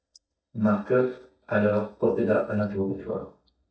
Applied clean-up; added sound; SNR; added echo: neural mask model DeepFilterNet 3.